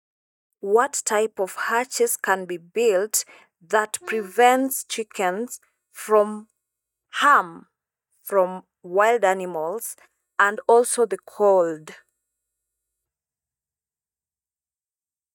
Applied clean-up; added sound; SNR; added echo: neural mask model DeepFilterNet 3.